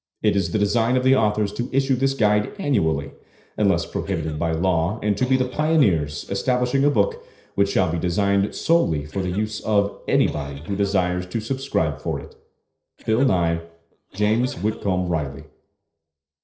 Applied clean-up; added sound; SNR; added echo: neural separator model SepFormer DNS4.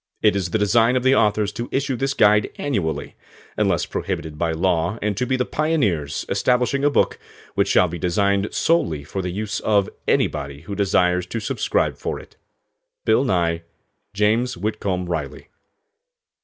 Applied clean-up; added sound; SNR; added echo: none; none; none; none.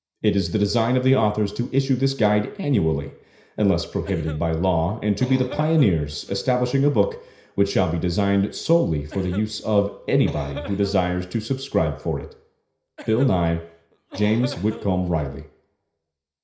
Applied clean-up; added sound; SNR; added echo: none; Cough; 18 dB; reverberation time 0.5 s.